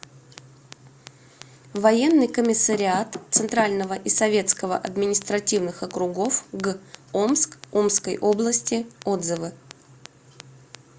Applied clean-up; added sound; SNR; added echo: none; Knock / Wood; 11 dB; none.